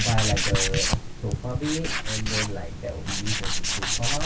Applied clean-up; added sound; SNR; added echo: none; Tools; -3 dB; none.